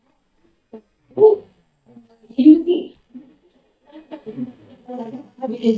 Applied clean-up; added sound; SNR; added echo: neural mask model DeepFilterNet 3.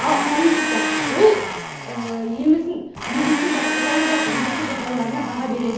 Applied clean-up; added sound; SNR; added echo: none; Domestic sounds, home sounds; 3 dB; reverberation time 0.8 s.